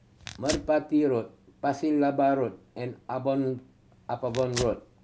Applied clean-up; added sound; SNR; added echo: none; Tearing; 15 dB; none.